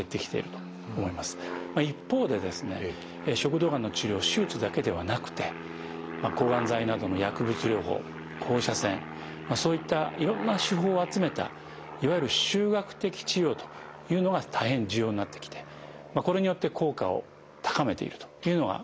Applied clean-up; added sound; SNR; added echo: none; Aircraft; 11 dB; none.